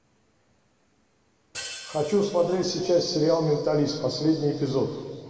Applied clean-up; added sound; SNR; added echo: none; Hi-hat; 18 dB; reverberation time 2.2 s.